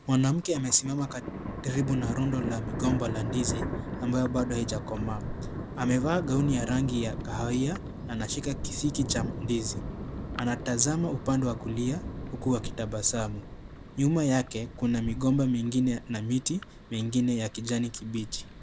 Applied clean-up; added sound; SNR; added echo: none; Thunder; 7 dB; none.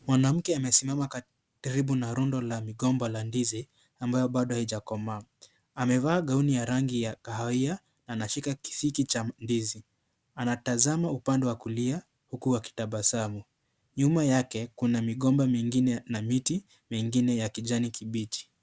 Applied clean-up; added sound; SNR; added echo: none; none; none; none.